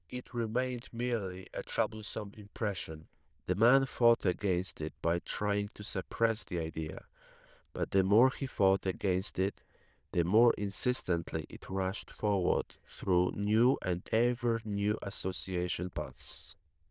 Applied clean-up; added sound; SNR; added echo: neural diffusion model UNIVERSE++.